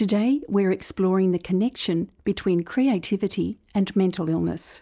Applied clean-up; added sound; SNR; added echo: none; none; none; none.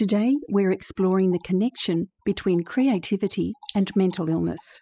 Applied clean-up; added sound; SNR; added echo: classical method spectral subtraction.